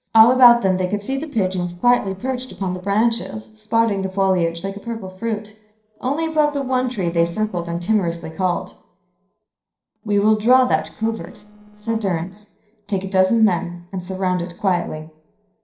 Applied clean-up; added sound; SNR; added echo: neural separator model SepFormer DNS4.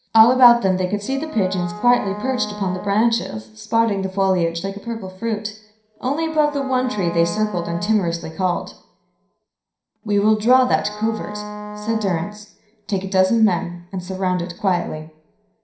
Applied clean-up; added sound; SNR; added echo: none; Wind instrument, woodwind instrument; 13 dB; reverberation time 0.5 s.